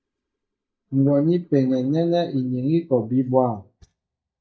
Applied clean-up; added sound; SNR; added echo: neural mask model DeepFilterNet 3.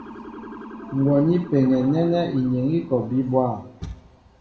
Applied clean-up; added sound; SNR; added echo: none; Motor vehicle (road) / Siren; 17 dB; reverberation time 0.6 s.